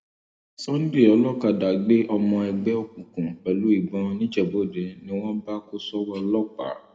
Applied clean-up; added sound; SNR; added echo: none; none; none; reverberation time 1.4 s.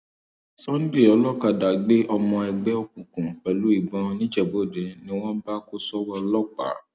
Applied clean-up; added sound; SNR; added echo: none; none; none; none.